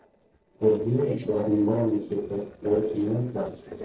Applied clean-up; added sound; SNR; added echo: neural separator model SepFormer DNS4.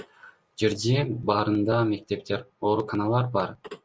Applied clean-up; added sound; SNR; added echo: none; none; none; none.